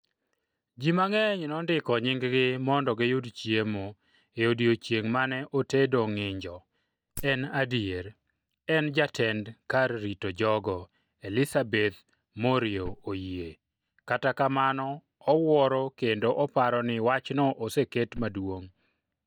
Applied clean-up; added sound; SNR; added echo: neural mask model DeepFilterNet 3.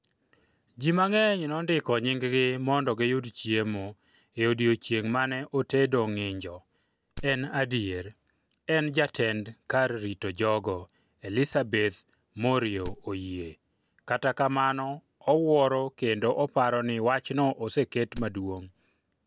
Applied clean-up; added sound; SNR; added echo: none; Wood; 14 dB; none.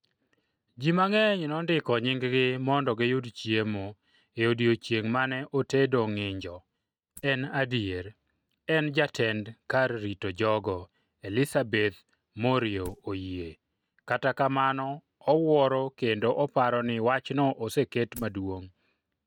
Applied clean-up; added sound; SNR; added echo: neural mask model RNNoise.